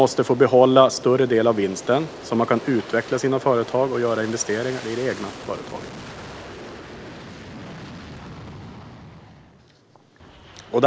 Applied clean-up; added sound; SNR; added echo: none; Aircraft; 16 dB; none.